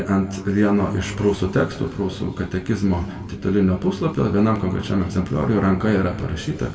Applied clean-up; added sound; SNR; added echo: none; none; none; reverberation time 1.8 s.